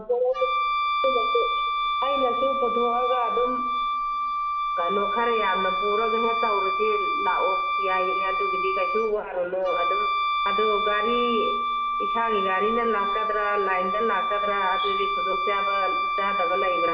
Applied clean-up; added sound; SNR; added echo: none; Wind instrument, woodwind instrument; -2 dB; reverberation time 1.6 s.